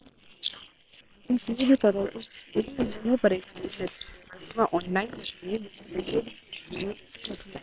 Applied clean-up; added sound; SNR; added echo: neural separator model SepFormer WHAM!.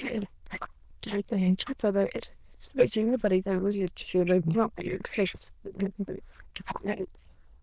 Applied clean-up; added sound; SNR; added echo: neural diffusion model UNIVERSE++.